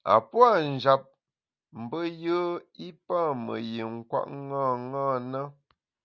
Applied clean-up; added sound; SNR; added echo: none; none; none; none.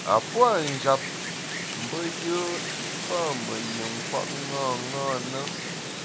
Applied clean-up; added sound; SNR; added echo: none; Wind; 4 dB; none.